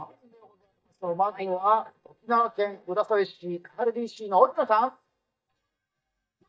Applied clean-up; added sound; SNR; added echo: neural mask model DeepFilterNet 3.